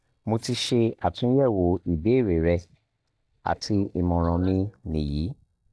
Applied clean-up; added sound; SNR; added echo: neural mask model DeepFilterNet 3.